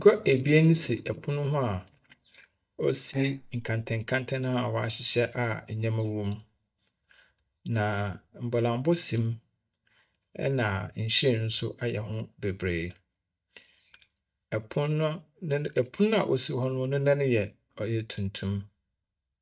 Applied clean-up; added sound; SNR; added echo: neural mask model DeepFilterNet 3.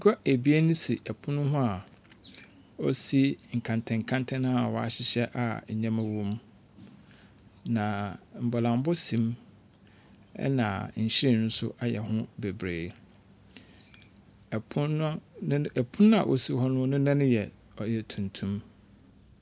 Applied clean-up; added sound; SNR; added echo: none; none; none; none.